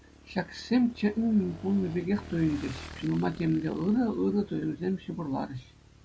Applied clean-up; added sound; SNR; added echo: none; Motorcycle / Engine; 17 dB; none.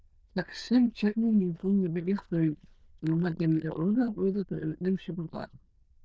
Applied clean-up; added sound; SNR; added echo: neural diffusion model UNIVERSE++.